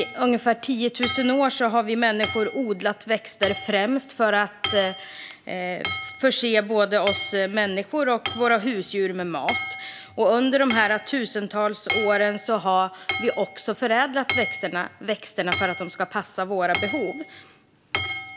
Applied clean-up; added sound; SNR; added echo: none; Hammer / Chink, clink; 1 dB; none.